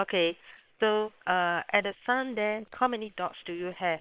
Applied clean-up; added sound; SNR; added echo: neural separator model SepFormer WHAM!.